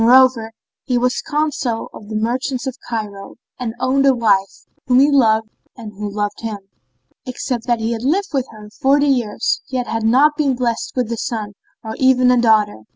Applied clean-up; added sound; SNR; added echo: none; none; none; none.